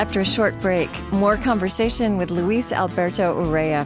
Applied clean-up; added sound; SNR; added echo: none; none; none; none.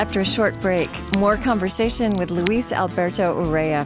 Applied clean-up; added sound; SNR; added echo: none; Scissors; 19 dB; none.